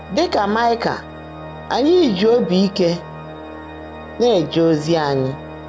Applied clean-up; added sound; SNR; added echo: none; Organ; 15 dB; none.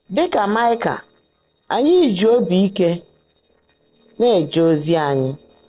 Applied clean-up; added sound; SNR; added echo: neural separator model SepFormer DNS4.